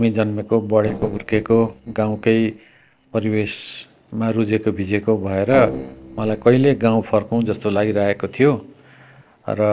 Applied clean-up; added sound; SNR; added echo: neural separator model SepFormer DNS4.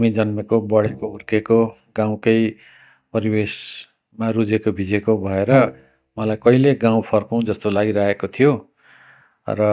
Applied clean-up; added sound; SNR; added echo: neural mask model DeepFilterNet 3.